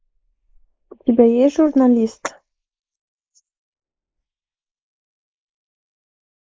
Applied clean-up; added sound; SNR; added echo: neural mask model Resemble Enhance denoiser.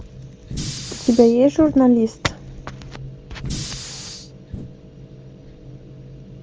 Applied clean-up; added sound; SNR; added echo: none; Fire; 11 dB; none.